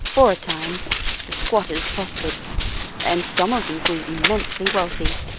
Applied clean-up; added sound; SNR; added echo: none; Run; 2 dB; none.